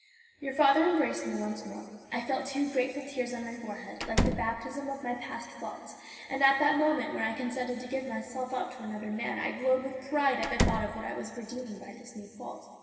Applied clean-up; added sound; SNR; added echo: none; Slam; -1 dB; reverberation time 2.5 s.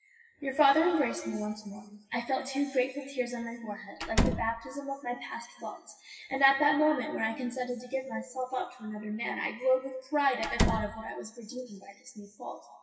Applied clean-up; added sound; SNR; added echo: classical method WPE with log-MMSE.